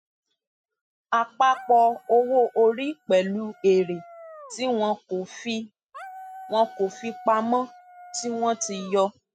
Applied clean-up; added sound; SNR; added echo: classical method spectral subtraction.